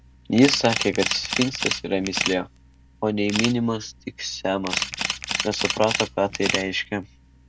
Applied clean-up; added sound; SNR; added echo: none; Camera; 5 dB; none.